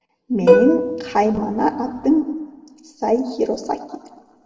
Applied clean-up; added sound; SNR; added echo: none; Plucked string instrument; -2 dB; reverberation time 1.1 s.